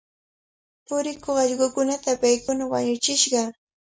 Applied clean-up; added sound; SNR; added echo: none; none; none; none.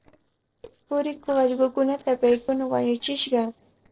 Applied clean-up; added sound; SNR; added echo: neural separator model SepFormer DNS4.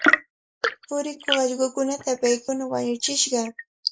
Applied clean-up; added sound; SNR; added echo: neural mask model Resemble Enhance denoiser.